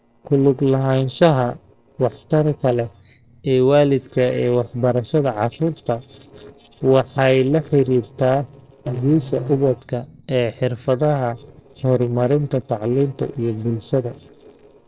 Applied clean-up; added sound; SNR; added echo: neural separator model SepFormer DNS4.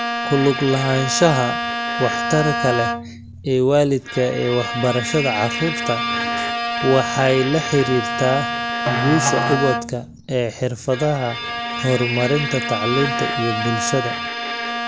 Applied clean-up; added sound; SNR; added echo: none; Bowed string instrument + Musical instrument; 3 dB; none.